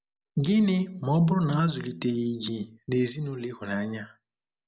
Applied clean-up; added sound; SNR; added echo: none; none; none; none.